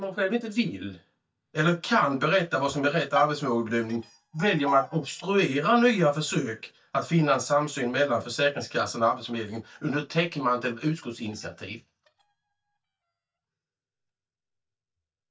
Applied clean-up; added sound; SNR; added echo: neural mask model DeepFilterNet 3.